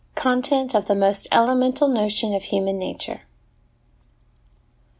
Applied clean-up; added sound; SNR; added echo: none; none; none; none.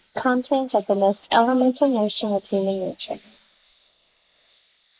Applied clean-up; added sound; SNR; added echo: neural mask model Resemble Enhance denoiser.